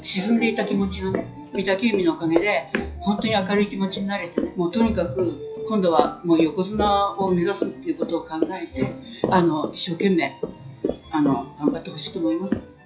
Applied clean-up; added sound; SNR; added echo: classical method WPE with log-MMSE.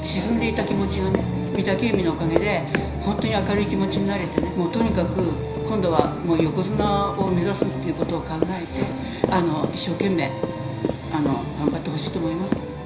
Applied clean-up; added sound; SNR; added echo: none; Run; 7 dB; reverberation time 0.5 s.